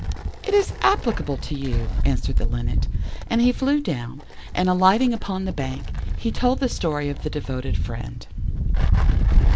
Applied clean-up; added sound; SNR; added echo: none; Wind; -2 dB; none.